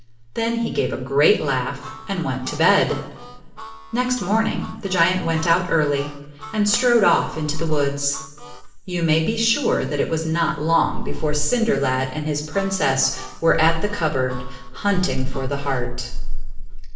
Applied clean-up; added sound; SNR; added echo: none; Harmonica; 20 dB; reverberation time 0.9 s.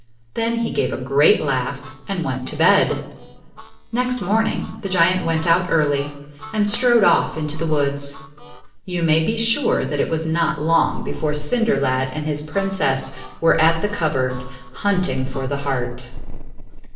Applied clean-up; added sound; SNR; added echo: neural separator model SepFormer DNS4.